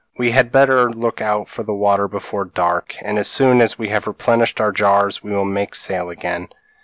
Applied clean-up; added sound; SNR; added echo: none; none; none; none.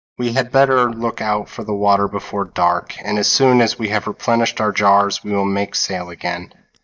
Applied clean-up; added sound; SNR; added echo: neural mask model DeepFilterNet 3.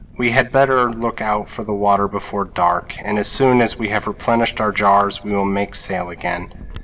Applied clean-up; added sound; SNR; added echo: none; Crackle; 19 dB; reverberation time 0.3 s.